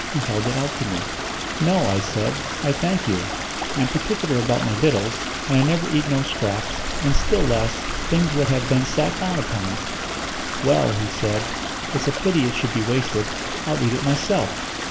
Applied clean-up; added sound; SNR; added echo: none; Stream; 3 dB; reverberation time 1.5 s.